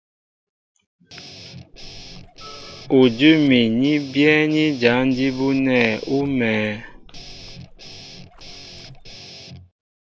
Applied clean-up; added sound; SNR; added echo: none; Guitar + Splash, splatter; 18 dB; none.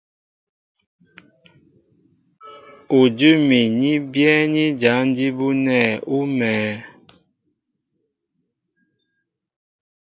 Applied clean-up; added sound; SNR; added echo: none; none; none; none.